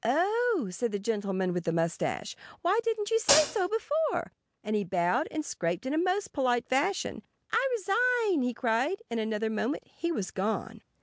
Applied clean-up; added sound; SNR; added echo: none; Hi-hat; -2 dB; none.